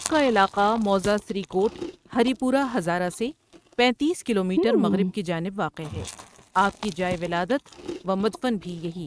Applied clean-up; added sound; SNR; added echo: neural mask model RNNoise.